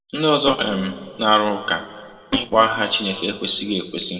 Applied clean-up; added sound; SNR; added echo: neural separator model SepFormer DNS4.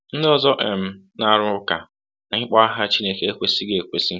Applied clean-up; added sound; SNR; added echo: none; none; none; none.